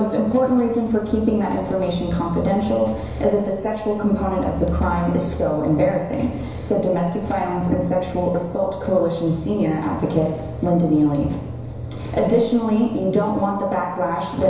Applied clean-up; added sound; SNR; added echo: none; none; none; reverberation time 1.0 s.